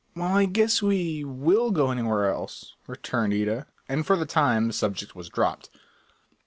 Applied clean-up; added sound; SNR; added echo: none; none; none; none.